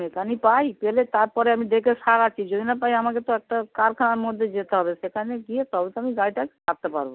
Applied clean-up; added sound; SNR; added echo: none; none; none; none.